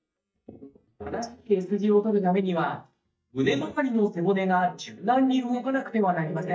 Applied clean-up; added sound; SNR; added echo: neural mask model DeepFilterNet 3.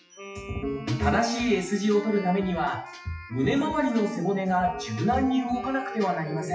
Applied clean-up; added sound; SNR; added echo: classical method WPE with log-MMSE.